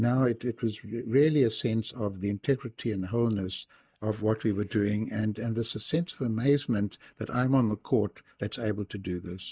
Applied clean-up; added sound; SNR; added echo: neural mask model DeepFilterNet 3.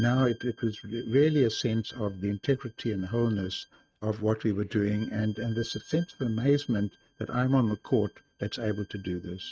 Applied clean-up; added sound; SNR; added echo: neural mask model RNNoise.